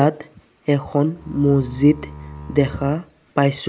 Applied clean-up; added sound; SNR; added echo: none; Bowed string instrument; 16 dB; none.